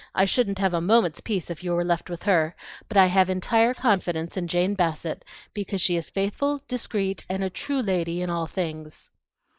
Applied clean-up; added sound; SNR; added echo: neural mask model Resemble Enhance denoiser.